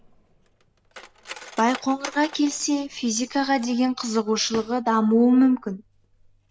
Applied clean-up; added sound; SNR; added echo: none; Cutlery, silverware; 20 dB; none.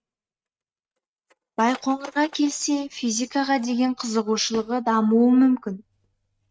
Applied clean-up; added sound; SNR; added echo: neural mask model RNNoise.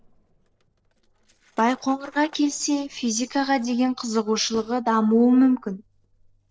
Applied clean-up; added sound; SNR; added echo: neural separator model SepFormer DNS4.